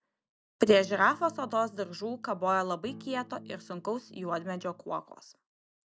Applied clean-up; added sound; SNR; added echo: neural mask model DeepFilterNet 3.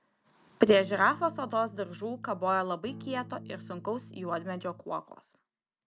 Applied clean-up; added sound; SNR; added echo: none; Electric guitar / Strum; 16 dB; none.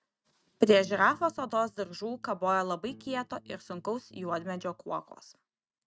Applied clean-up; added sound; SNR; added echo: neural mask model RNNoise.